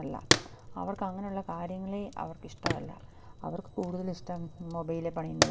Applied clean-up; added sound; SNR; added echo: none; Fire; -1 dB; reverberation time 0.3 s.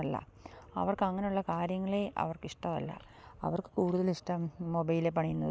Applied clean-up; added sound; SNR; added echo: none; none; none; none.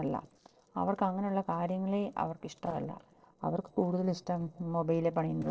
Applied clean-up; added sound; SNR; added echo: neural separator model SepFormer DNS4.